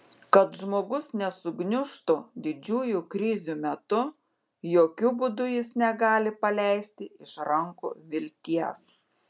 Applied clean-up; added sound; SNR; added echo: none; none; none; none.